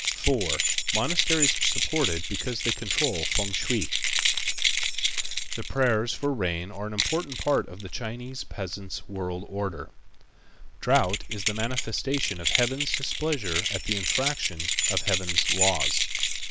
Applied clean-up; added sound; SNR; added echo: none; Keys jangling; -2 dB; none.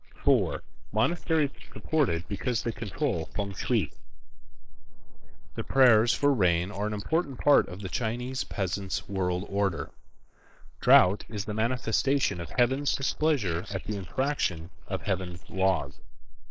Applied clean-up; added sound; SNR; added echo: neural mask model Resemble Enhance denoiser.